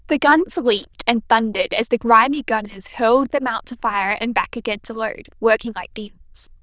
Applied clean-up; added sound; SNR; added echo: neural diffusion model UNIVERSE++.